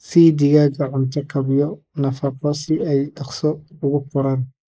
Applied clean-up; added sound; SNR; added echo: neural mask model Resemble Enhance denoiser.